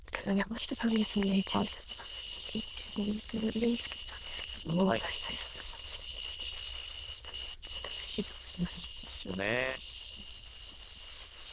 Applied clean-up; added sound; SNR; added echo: neural diffusion model UNIVERSE++.